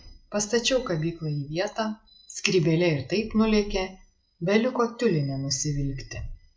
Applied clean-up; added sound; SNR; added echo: none; none; none; none.